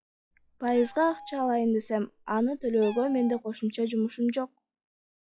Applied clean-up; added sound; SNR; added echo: classical method log-MMSE.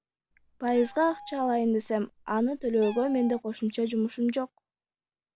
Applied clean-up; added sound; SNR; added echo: none; Meow; 18 dB; none.